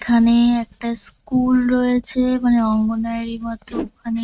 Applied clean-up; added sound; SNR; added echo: neural mask model RNNoise.